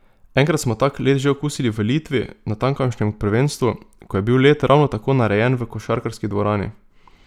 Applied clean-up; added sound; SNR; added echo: none; none; none; none.